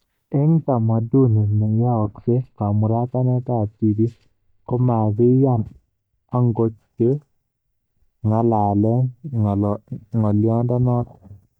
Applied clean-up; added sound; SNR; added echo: neural mask model DeepFilterNet 3.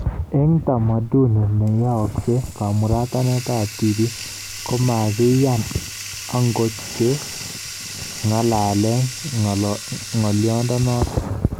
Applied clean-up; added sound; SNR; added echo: none; Bathtub (filling or washing); 13 dB; none.